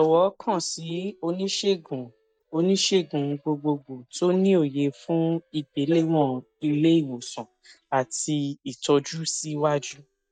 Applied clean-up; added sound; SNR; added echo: neural mask model DeepFilterNet 3.